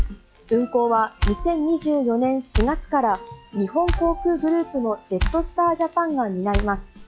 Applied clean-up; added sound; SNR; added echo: classical method log-MMSE.